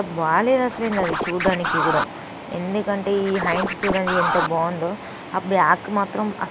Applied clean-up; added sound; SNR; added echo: none; Scratching (performance technique); 2 dB; none.